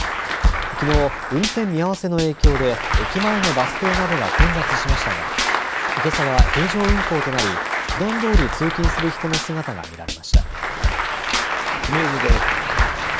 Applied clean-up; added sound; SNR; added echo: none; Tambourine / Drum / Drum kit + Applause; -4 dB; none.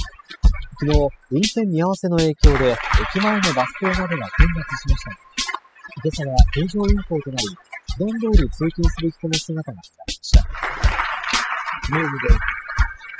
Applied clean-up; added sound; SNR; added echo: classical method spectral subtraction.